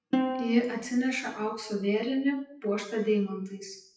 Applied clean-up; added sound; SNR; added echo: classical method WPE with log-MMSE.